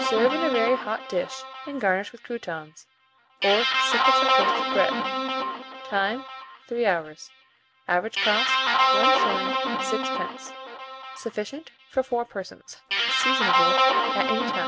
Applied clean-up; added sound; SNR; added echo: none; Guitar; -3 dB; none.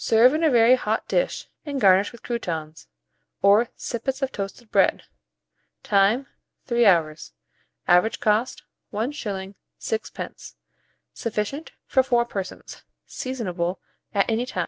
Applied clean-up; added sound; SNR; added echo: none; none; none; none.